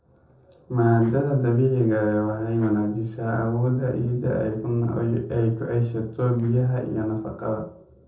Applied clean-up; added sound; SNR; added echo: neural separator model SepFormer DNS4.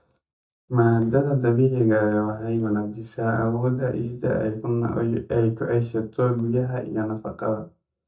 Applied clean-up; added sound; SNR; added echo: neural mask model DeepFilterNet 3.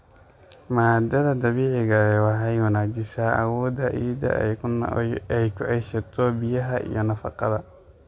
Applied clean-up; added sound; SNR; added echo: none; none; none; none.